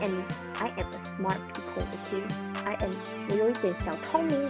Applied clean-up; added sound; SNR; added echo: none; Organ; 4 dB; none.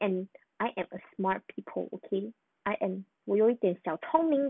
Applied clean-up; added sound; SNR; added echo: none; none; none; none.